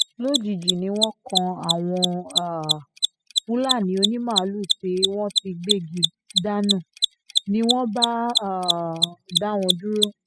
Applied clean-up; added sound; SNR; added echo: classical method spectral subtraction.